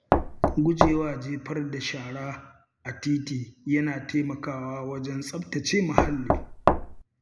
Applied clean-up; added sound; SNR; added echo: none; Knock; -5 dB; none.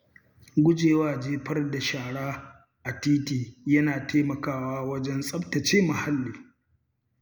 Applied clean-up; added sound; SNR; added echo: none; none; none; none.